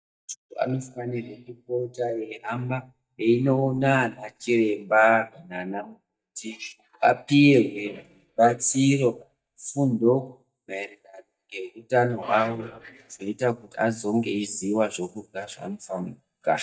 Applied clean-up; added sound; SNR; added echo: neural mask model DeepFilterNet 3.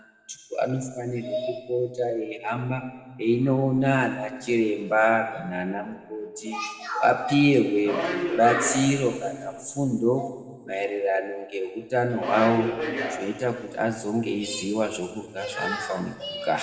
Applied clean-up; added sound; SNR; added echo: none; Subway, metro, underground; 5 dB; reverberation time 1.4 s.